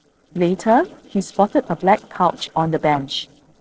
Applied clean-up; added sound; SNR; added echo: neural separator model SepFormer DNS4.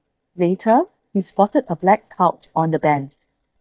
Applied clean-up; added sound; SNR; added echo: neural mask model DeepFilterNet 3.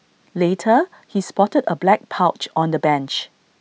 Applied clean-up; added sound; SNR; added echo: none; none; none; none.